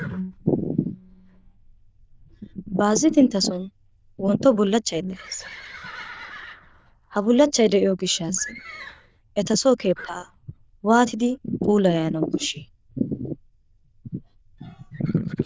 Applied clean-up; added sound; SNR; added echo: neural diffusion model UNIVERSE++.